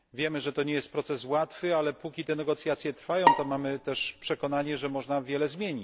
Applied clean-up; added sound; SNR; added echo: none; Bowed string instrument; 0 dB; none.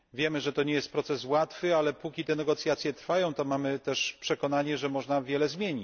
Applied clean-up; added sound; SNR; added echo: none; none; none; none.